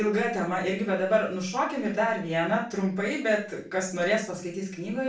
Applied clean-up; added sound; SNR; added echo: none; none; none; reverberation time 0.3 s.